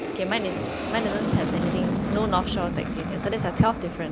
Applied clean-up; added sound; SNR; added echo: none; Aircraft; 1 dB; none.